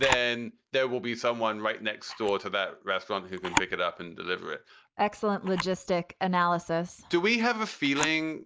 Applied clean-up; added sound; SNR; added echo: neural mask model Resemble Enhance denoiser.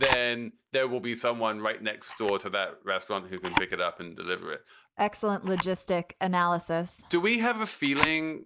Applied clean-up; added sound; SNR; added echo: none; Camera; 8 dB; none.